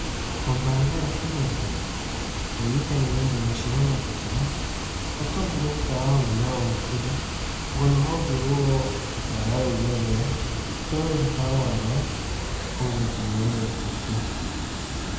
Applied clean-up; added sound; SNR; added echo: none; Water; 2 dB; reverberation time 0.9 s.